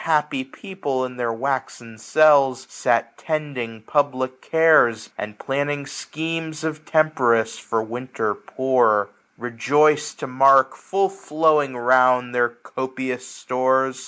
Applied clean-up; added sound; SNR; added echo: none; none; none; none.